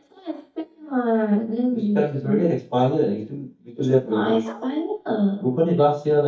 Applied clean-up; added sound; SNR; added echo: neural mask model DeepFilterNet 3.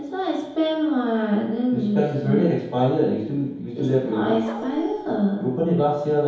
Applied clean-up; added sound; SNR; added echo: none; Dog; 12 dB; reverberation time 2.2 s.